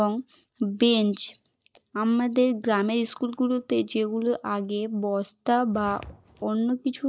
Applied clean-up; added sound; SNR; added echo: neural mask model DeepFilterNet 3.